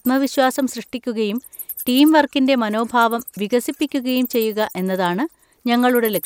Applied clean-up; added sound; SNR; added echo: none; Wild animals; 18 dB; none.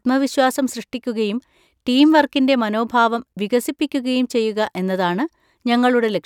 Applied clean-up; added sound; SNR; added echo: none; none; none; none.